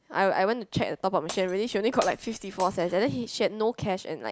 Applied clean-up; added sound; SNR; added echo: none; Glass; 17 dB; none.